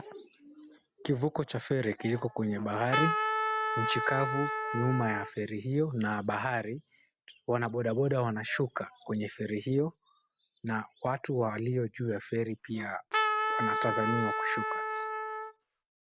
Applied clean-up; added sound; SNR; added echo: none; Trumpet; 0 dB; none.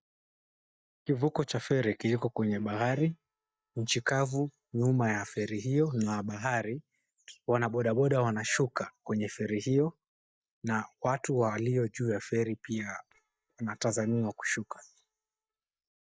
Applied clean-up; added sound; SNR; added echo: neural mask model DeepFilterNet 3.